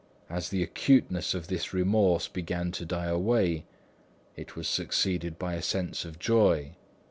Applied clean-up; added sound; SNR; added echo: none; none; none; none.